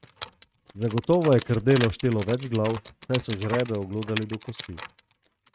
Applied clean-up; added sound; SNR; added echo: neural mask model RNNoise.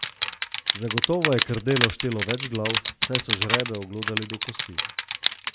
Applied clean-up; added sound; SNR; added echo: none; Crushing; -1 dB; none.